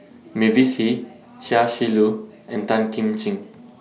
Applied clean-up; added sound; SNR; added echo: none; none; none; none.